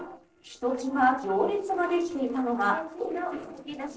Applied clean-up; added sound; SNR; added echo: neural separator model SepFormer DNS4.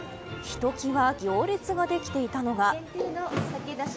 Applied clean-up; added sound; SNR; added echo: none; none; none; none.